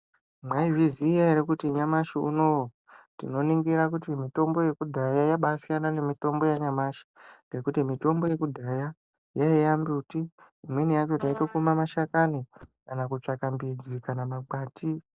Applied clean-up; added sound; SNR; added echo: neural separator model SepFormer DNS4.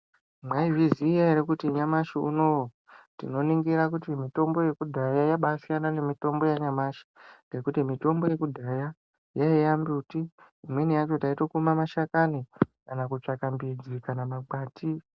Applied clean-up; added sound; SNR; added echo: none; none; none; none.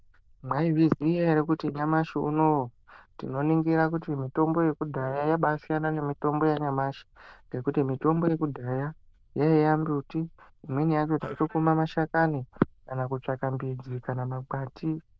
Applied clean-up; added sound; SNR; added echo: neural diffusion model UNIVERSE++.